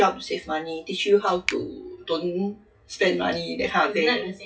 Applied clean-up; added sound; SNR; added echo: classical method WPE with log-MMSE.